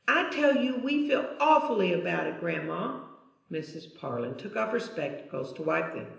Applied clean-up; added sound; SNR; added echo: none; none; none; reverberation time 0.9 s.